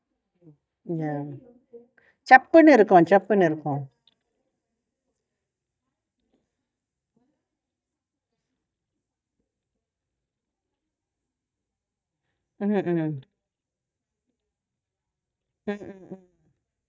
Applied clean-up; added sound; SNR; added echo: neural mask model DeepFilterNet 3.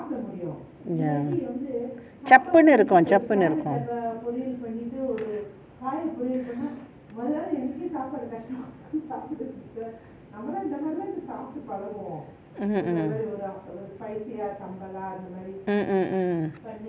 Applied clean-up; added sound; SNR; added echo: none; none; none; none.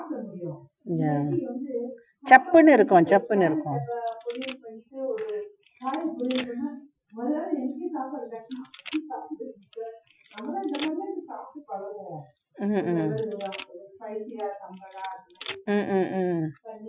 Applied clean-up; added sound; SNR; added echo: classical method Wiener filter.